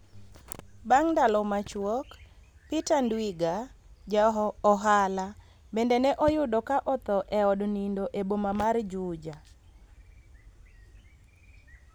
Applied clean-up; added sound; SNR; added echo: none; none; none; none.